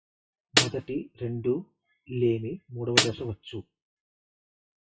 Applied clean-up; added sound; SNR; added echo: classical method WPE with log-MMSE.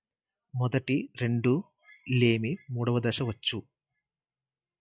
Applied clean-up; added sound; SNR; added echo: none; none; none; none.